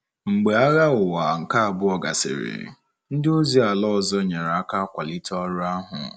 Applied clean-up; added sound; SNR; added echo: none; none; none; none.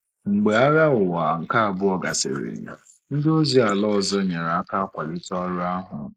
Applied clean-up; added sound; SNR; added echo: neural mask model Resemble Enhance denoiser.